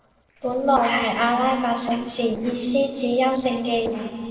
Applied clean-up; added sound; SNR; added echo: neural separator model SepFormer DNS4.